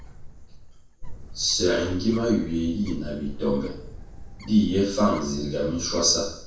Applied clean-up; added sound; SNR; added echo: none; Bird; 12 dB; reverberation time 0.6 s.